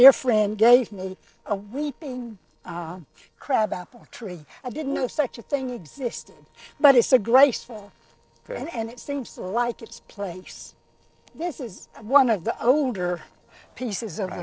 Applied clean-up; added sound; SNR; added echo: neural separator model SepFormer DNS4.